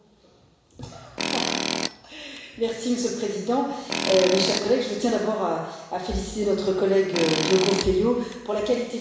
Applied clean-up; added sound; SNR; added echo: none; Tools; 4 dB; reverberation time 1.0 s.